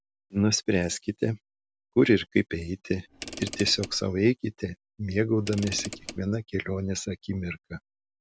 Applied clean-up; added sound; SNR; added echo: none; Mechanisms / Car; 13 dB; none.